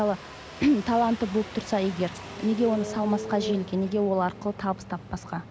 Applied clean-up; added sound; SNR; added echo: none; Engine starting; 12 dB; none.